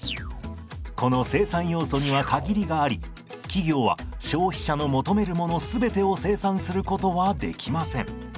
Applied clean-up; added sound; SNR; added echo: none; none; none; none.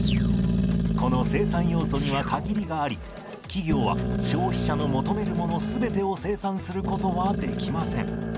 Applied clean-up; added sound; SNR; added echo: none; Growling; -2 dB; none.